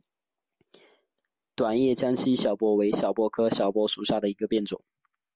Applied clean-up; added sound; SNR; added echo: none; none; none; none.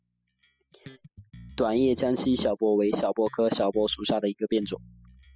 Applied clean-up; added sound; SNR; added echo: classical method spectral subtraction.